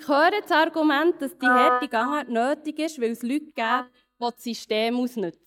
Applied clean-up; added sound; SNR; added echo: neural mask model DeepFilterNet 3.